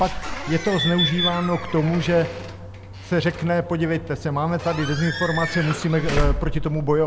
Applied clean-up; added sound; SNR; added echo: none; Squeak / Slam / Alarm / Wood; 5 dB; none.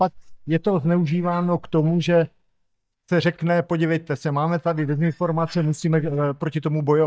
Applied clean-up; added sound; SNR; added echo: neural mask model DeepFilterNet 3.